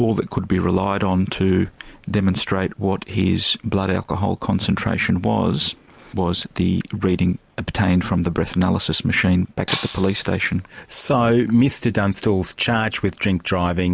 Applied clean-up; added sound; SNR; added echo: none; Shatter; 11 dB; none.